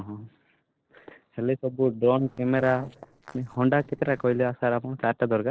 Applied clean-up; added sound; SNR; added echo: neural separator model SepFormer DNS4.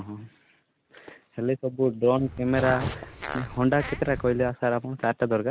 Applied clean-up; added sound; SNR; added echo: none; Fart; 9 dB; none.